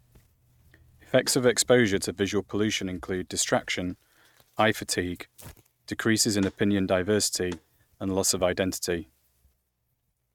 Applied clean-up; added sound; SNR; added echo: neural mask model RNNoise.